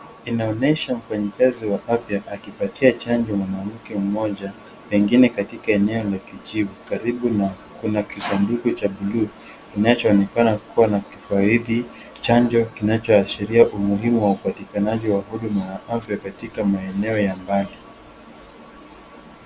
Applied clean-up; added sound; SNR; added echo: none; none; none; none.